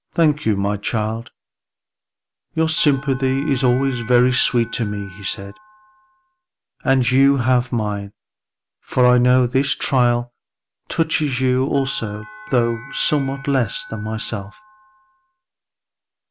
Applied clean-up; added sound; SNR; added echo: none; Bell; 18 dB; none.